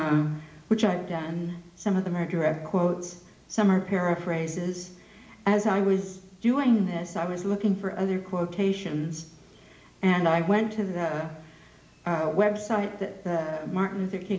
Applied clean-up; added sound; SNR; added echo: none; none; none; none.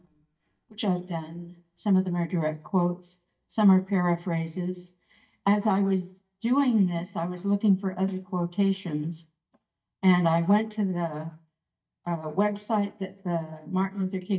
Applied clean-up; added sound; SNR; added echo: neural mask model DeepFilterNet 3.